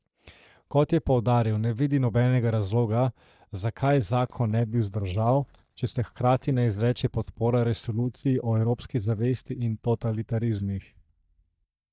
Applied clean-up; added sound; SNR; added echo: neural mask model DeepFilterNet 3.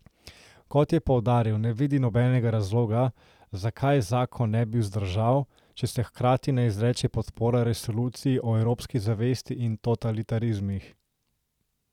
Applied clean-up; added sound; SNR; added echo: none; none; none; none.